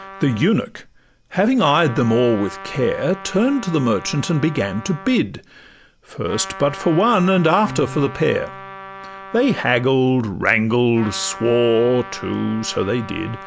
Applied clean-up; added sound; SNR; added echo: none; Acoustic guitar + Trumpet; 16 dB; none.